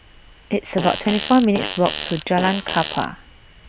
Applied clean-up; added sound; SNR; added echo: none; Fart; 7 dB; none.